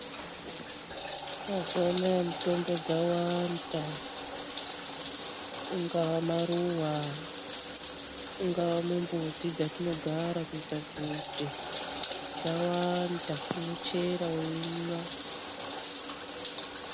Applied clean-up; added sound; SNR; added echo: none; Bathtub (filling or washing); -4 dB; none.